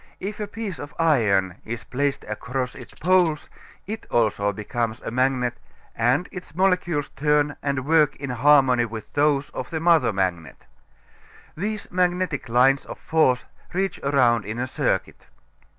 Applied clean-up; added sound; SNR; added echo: none; Tambourine; 17 dB; none.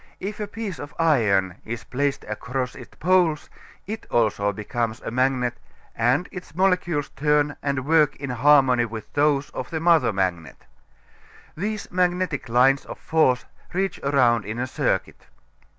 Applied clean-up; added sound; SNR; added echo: none; none; none; none.